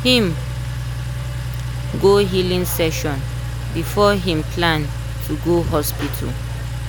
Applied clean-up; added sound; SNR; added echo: none; Engine; 4 dB; none.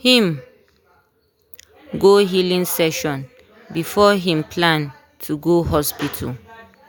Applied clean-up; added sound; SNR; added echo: none; none; none; none.